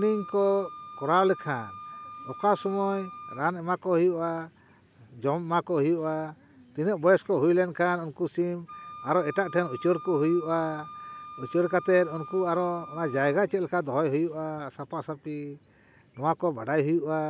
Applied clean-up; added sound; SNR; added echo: none; Wind instrument, woodwind instrument; 18 dB; none.